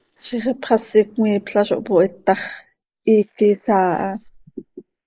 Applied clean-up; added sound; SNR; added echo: neural mask model Resemble Enhance denoiser.